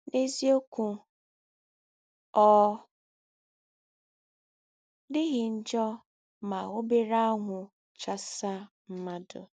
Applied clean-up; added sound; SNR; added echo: none; none; none; none.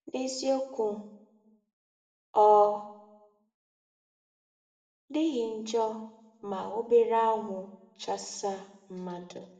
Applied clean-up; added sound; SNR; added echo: none; none; none; reverberation time 0.7 s.